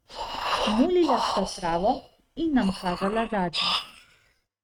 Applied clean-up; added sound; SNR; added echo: neural mask model RNNoise.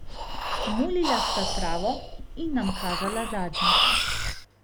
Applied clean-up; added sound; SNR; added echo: none; Breathing; -4 dB; none.